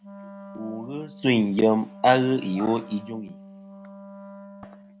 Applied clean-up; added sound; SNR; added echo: none; Wind instrument, woodwind instrument; 18 dB; none.